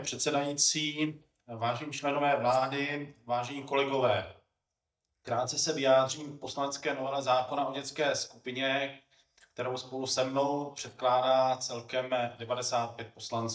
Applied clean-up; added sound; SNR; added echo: neural mask model DeepFilterNet 3.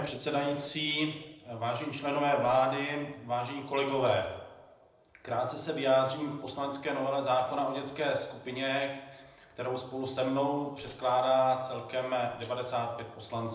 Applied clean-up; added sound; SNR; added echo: neural separator model SepFormer DNS4.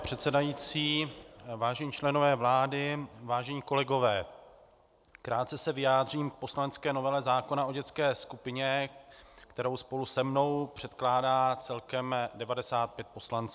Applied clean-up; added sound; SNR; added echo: none; none; none; none.